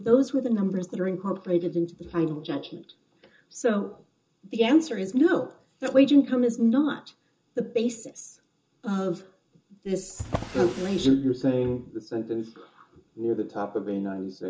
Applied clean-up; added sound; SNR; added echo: none; Drawer open or close; 11 dB; reverberation time 0.2 s.